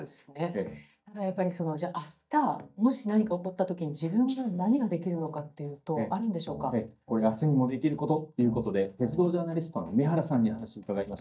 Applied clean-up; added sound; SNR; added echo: neural mask model DeepFilterNet 3.